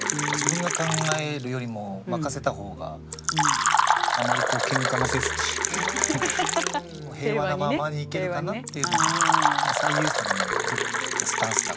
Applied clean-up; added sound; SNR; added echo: none; Fill (with liquid); -3 dB; none.